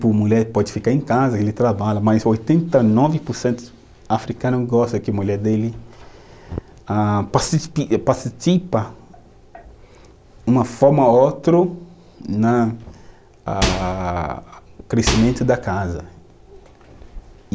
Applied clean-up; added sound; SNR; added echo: none; Microwave oven; 3 dB; none.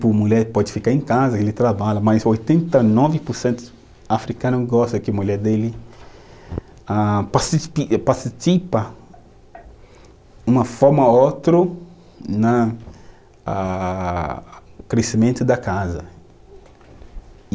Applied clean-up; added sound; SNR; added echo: none; none; none; none.